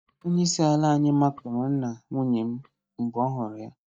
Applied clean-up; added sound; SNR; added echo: neural mask model DeepFilterNet 3.